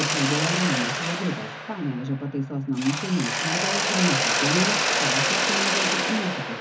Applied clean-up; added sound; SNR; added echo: none; Mechanisms; -2 dB; reverberation time 0.3 s.